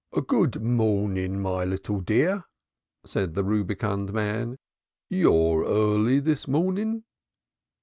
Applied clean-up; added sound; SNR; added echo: none; none; none; none.